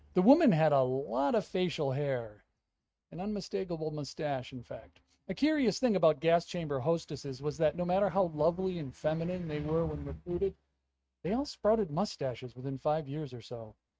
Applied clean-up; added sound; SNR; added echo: neural mask model RNNoise.